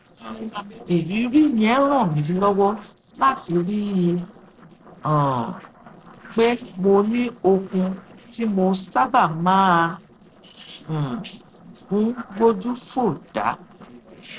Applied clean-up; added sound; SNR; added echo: neural separator model SepFormer DNS4.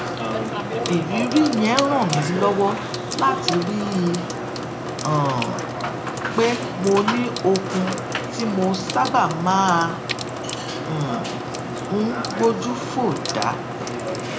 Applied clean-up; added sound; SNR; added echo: none; Sink (filling or washing) / Water tap, faucet / Water; 4 dB; reverberation time 0.3 s.